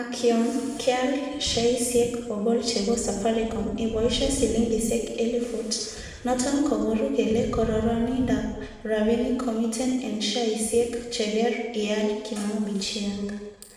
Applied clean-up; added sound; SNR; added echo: none; none; none; reverberation time 1.1 s.